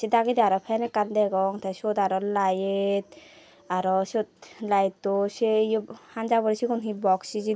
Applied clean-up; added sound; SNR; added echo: none; none; none; none.